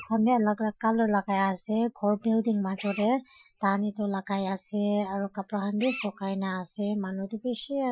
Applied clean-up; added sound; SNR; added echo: classical method Wiener filter.